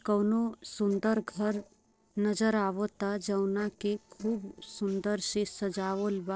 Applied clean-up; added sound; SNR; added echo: neural separator model SepFormer DNS4.